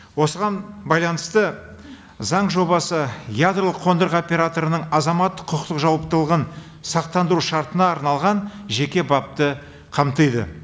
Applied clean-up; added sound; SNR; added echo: none; none; none; none.